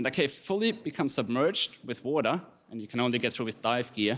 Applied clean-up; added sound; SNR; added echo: none; none; none; none.